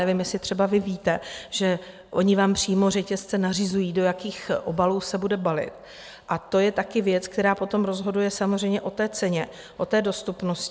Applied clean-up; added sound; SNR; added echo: none; none; none; none.